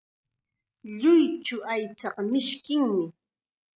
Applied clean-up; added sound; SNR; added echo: neural mask model Resemble Enhance denoiser.